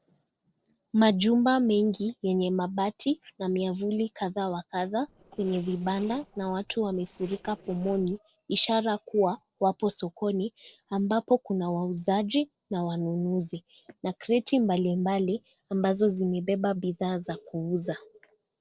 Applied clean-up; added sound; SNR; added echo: neural separator model SepFormer DNS4.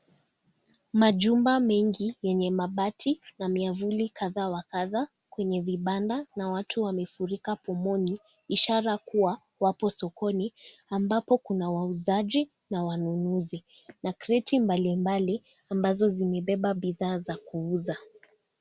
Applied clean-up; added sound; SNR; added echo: none; none; none; none.